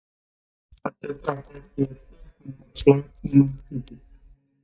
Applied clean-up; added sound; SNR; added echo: neural mask model DeepFilterNet 3.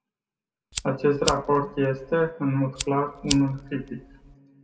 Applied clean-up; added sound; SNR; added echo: none; Fire; 10 dB; reverberation time 1.1 s.